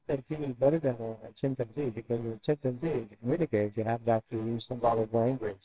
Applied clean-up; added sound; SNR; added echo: neural separator model SepFormer WHAMR!.